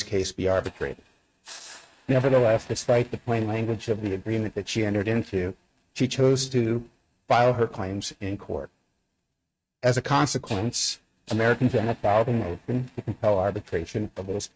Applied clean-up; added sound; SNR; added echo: neural mask model RNNoise.